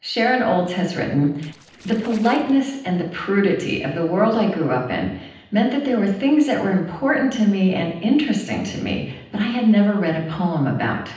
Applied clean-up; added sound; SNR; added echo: neural separator model SepFormer DNS4.